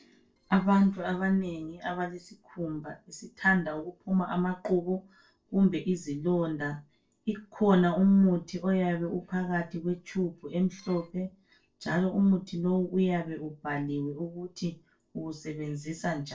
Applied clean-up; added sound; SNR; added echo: neural separator model SepFormer DNS4.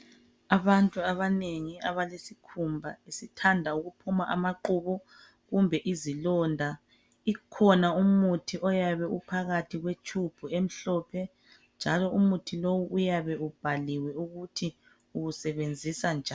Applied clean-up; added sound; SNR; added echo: none; none; none; none.